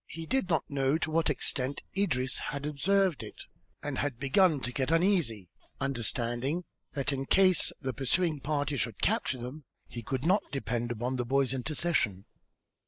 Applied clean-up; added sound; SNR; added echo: neural mask model Resemble Enhance denoiser.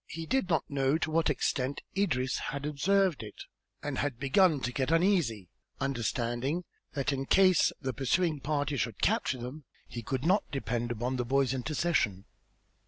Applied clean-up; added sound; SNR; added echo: none; none; none; none.